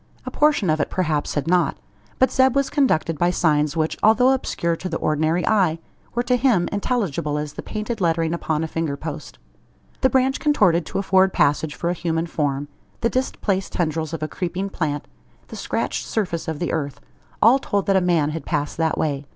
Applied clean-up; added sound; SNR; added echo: none; none; none; none.